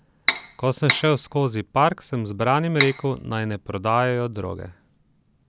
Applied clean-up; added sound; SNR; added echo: none; Cutlery, silverware; 4 dB; none.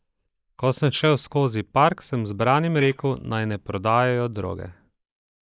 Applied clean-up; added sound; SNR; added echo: neural mask model Resemble Enhance denoiser.